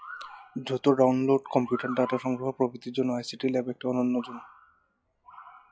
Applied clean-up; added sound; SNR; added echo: classical method log-MMSE.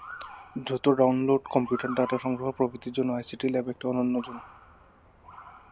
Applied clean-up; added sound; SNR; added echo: none; Motor vehicle (road) / Siren; 17 dB; none.